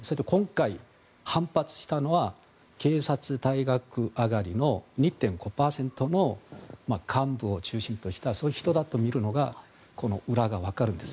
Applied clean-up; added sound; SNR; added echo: none; none; none; none.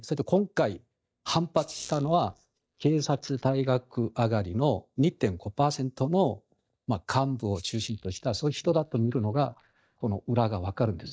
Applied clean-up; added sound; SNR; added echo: neural mask model DeepFilterNet 3.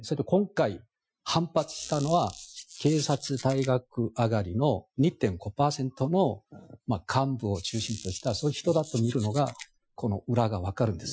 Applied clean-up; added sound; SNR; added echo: classical method Wiener filter.